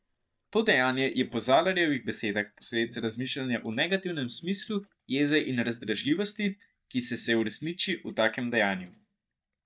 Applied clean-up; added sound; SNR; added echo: neural mask model DeepFilterNet 3.